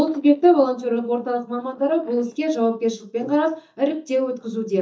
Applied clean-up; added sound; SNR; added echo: neural mask model DeepFilterNet 3.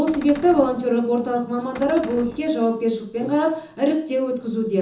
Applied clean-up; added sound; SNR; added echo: none; Cupboard open or close; 16 dB; reverberation time 0.7 s.